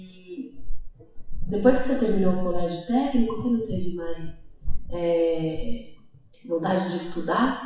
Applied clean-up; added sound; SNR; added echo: classical method WPE with log-MMSE.